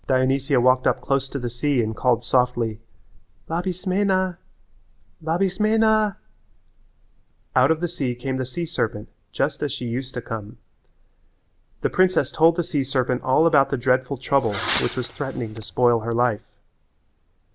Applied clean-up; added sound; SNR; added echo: none; Fireworks; 10 dB; none.